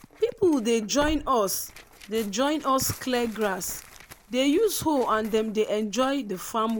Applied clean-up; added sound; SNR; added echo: none; Tearing; 18 dB; none.